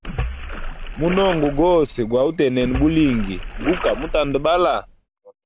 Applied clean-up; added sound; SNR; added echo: none; Splash, splatter; 8 dB; none.